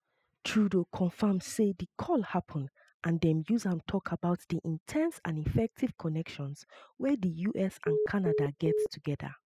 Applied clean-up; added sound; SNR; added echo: classical method spectral subtraction.